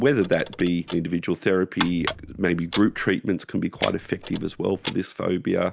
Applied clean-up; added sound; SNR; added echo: none; Camera; 5 dB; none.